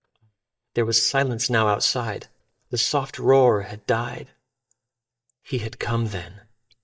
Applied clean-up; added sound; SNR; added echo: neural mask model DeepFilterNet 3.